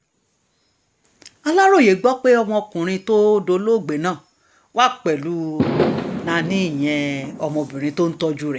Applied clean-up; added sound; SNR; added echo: none; Fireworks; 6 dB; none.